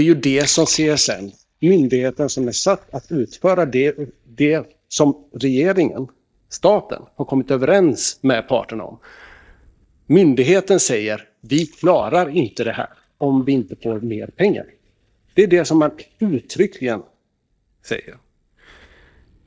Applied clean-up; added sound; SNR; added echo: neural mask model DeepFilterNet 3.